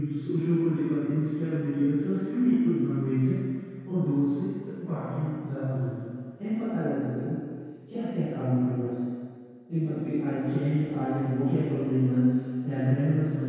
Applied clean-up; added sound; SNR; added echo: none; none; none; reverberation time 2.0 s.